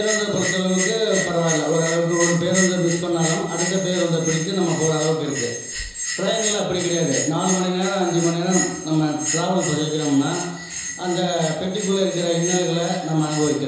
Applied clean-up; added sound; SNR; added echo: none; Bell; 7 dB; reverberation time 1.0 s.